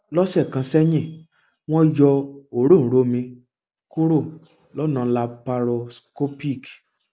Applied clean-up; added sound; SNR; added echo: none; none; none; none.